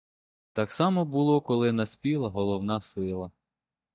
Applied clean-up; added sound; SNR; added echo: neural mask model DeepFilterNet 3.